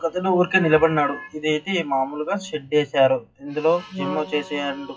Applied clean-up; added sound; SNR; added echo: classical method WPE with log-MMSE.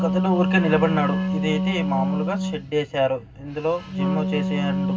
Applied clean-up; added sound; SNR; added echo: none; Wind instrument, woodwind instrument; -1 dB; reverberation time 0.4 s.